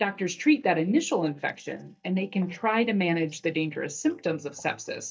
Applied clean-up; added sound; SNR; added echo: neural mask model DeepFilterNet 3.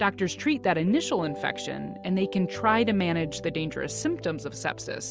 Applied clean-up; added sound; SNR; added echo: none; none; none; none.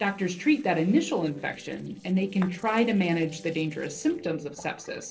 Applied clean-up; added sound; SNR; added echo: neural separator model SepFormer DNS4.